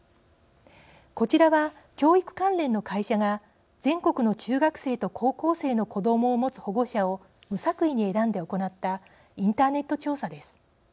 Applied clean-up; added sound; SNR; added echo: none; none; none; none.